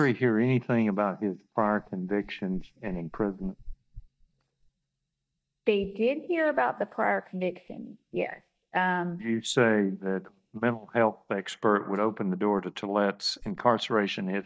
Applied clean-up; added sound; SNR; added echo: neural mask model DeepFilterNet 3.